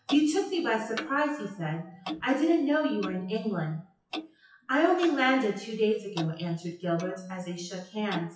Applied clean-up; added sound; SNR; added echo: classical method WPE with log-MMSE.